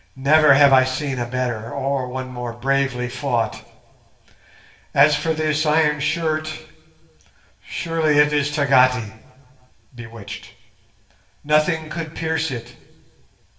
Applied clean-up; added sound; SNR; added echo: none; none; none; reverberation time 0.8 s.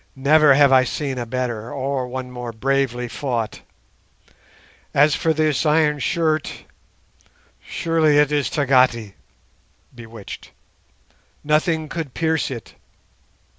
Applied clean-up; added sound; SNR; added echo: none; none; none; none.